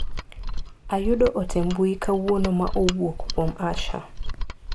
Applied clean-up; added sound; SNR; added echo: none; Mechanisms; 3 dB; none.